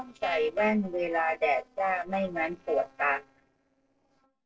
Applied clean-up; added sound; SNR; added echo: neural separator model SepFormer DNS4.